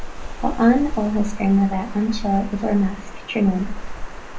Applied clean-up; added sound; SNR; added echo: none; Water; 7 dB; reverberation time 0.3 s.